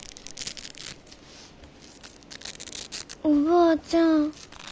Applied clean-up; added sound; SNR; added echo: none; Domestic sounds, home sounds; 17 dB; none.